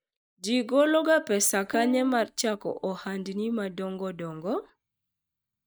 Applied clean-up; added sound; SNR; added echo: neural mask model DeepFilterNet 3.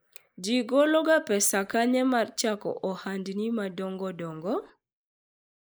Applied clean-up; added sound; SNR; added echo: neural mask model Resemble Enhance denoiser.